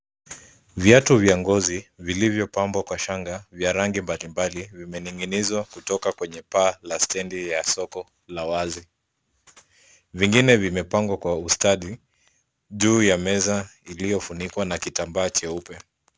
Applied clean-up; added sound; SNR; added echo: none; none; none; none.